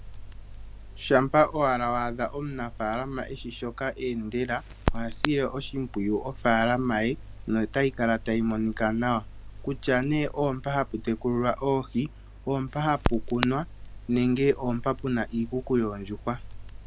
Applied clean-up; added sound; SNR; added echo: none; Crackle; 9 dB; none.